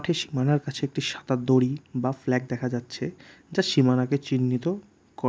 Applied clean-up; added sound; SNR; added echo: none; none; none; none.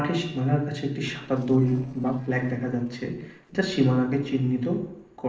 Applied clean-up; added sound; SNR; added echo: neural separator model SepFormer DNS4.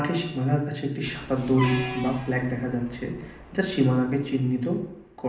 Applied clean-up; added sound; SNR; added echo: none; Truck; 13 dB; reverberation time 0.8 s.